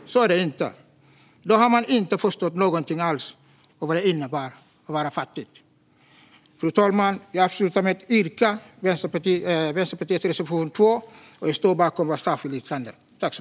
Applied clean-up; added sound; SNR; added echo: none; none; none; none.